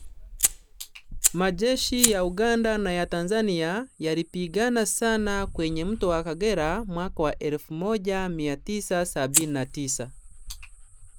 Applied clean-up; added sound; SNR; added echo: none; Fire + Dog; 6 dB; none.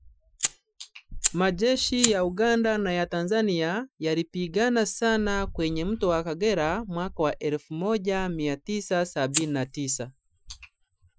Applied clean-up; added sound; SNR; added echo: classical method Wiener filter.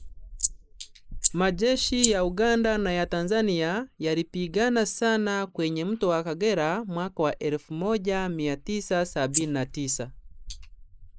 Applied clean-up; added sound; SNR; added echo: neural mask model Resemble Enhance denoiser.